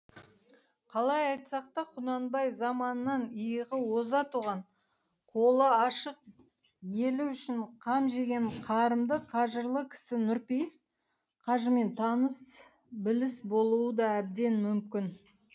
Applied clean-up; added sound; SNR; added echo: none; none; none; none.